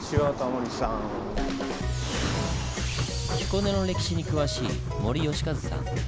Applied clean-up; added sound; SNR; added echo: none; Writing; 6 dB; none.